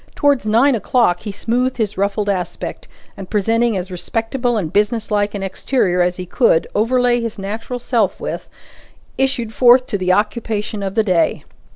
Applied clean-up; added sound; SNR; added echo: none; none; none; none.